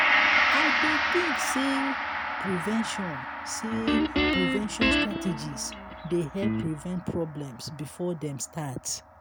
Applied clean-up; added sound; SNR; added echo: none; Guitar + Gong; -4 dB; none.